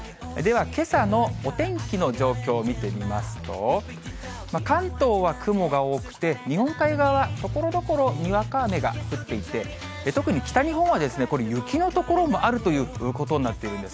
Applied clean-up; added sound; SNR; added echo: none; Bass guitar; 8 dB; none.